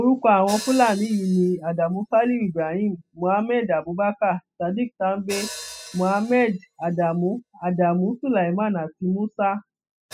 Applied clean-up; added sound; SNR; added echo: classical method spectral subtraction.